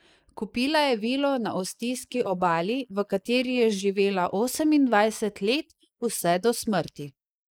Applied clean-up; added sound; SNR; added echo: neural mask model Resemble Enhance denoiser.